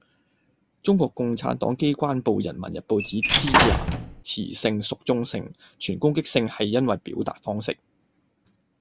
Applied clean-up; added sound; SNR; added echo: none; Squeak / Slam / Wood; -4 dB; none.